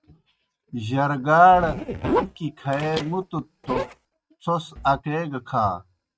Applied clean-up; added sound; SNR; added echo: neural mask model RNNoise.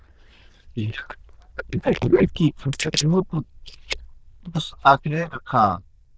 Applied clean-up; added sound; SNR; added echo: neural diffusion model UNIVERSE++.